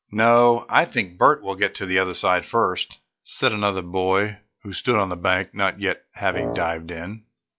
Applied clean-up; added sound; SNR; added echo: classical method log-MMSE.